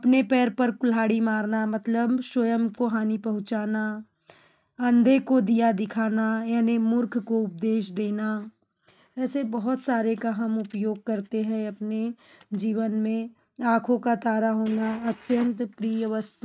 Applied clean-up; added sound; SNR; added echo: neural mask model RNNoise.